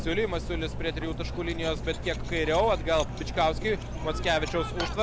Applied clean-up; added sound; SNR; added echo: none; Cutlery, silverware; 4 dB; none.